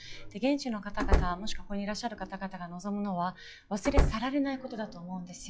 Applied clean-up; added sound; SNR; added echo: classical method log-MMSE.